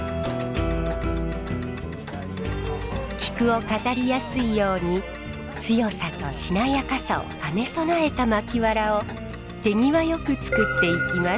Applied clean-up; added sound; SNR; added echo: none; Tick; 19 dB; none.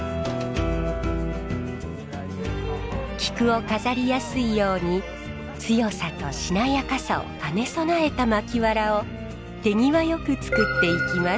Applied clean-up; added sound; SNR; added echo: none; none; none; none.